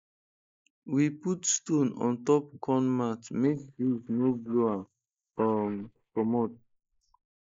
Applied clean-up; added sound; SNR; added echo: neural mask model Resemble Enhance denoiser.